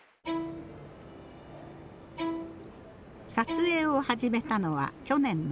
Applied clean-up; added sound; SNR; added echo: none; Bowed string instrument; 7 dB; none.